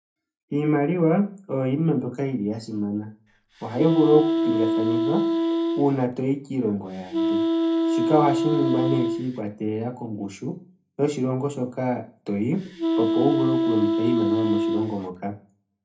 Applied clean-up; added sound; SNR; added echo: none; Wind instrument, woodwind instrument; -2 dB; reverberation time 0.3 s.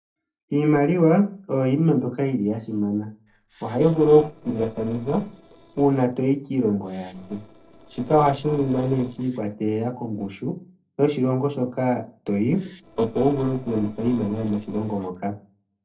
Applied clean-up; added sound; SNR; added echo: neural separator model SepFormer DNS4.